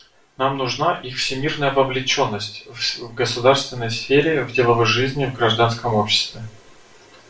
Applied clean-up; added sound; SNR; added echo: none; none; none; reverberation time 0.3 s.